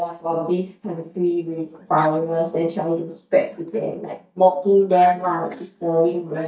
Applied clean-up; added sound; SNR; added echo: neural mask model DeepFilterNet 3.